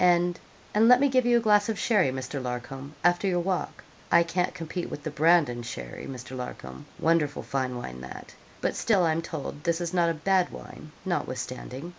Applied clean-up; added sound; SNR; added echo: none; none; none; none.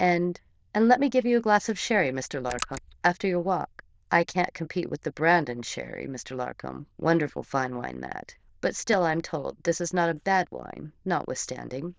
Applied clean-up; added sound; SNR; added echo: neural diffusion model UNIVERSE++.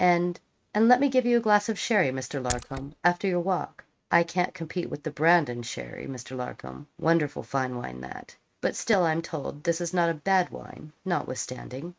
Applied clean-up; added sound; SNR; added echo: neural mask model RNNoise.